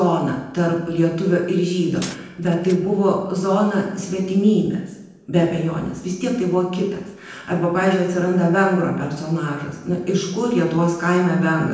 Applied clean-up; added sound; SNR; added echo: none; Glass; 18 dB; reverberation time 0.9 s.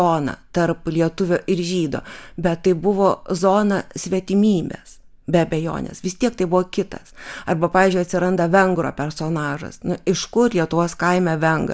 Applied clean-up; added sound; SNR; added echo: none; none; none; none.